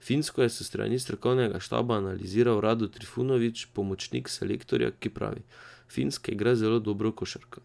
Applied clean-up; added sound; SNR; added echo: none; none; none; none.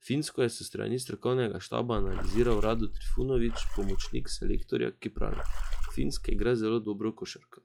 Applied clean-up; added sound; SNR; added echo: classical method log-MMSE.